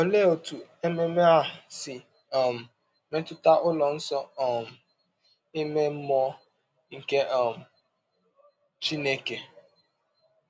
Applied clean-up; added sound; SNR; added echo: none; none; none; none.